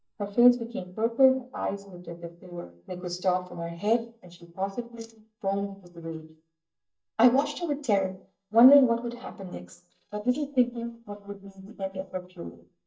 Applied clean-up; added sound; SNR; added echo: neural mask model DeepFilterNet 3.